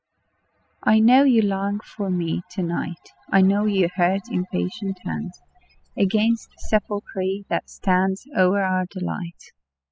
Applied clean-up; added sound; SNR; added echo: classical method spectral subtraction.